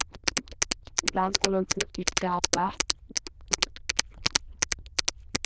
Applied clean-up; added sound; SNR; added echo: neural diffusion model UNIVERSE++.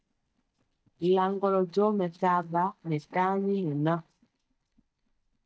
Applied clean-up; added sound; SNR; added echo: neural mask model DeepFilterNet 3.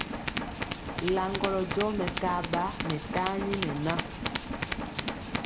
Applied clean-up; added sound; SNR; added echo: none; Tools; -1 dB; none.